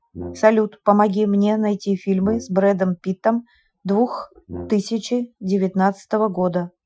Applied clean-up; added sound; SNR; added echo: classical method Wiener filter.